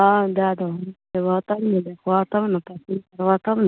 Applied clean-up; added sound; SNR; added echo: none; none; none; none.